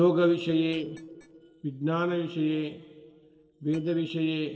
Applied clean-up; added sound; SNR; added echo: neural separator model SepFormer DNS4.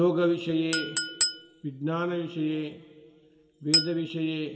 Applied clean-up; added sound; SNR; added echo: none; Chink, clink; 3 dB; reverberation time 1.7 s.